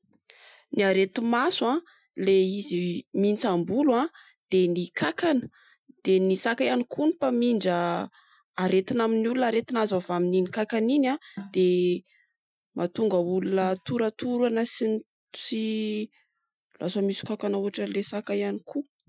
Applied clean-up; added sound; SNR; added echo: classical method Wiener filter.